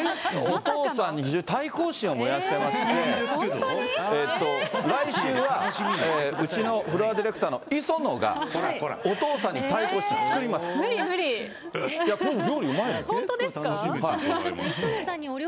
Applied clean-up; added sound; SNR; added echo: none; none; none; none.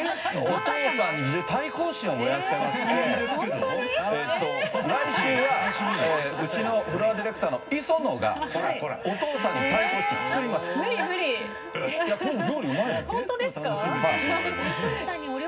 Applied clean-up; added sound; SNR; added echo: none; Harmonica; 9 dB; reverberation time 0.4 s.